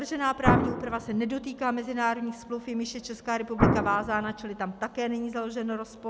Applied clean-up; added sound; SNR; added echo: none; Explosion; -3 dB; none.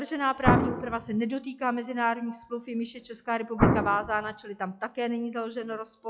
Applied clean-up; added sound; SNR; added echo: classical method log-MMSE.